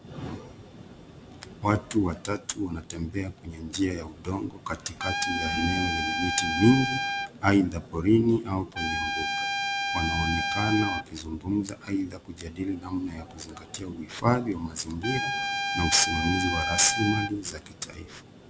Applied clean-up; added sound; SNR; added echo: none; Trumpet; 1 dB; none.